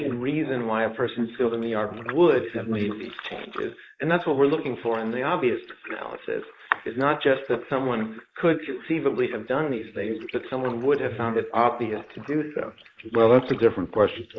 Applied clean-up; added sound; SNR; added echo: neural mask model Resemble Enhance denoiser.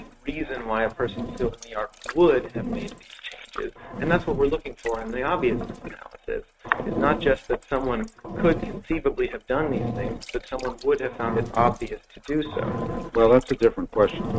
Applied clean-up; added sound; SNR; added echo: neural mask model RNNoise.